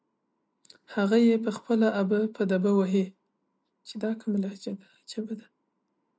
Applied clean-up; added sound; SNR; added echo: none; none; none; none.